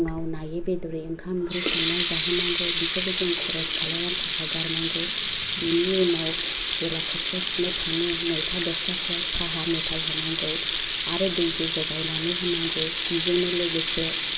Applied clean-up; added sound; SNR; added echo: none; Sink (filling or washing) / Water tap, faucet; -2 dB; reverberation time 1.5 s.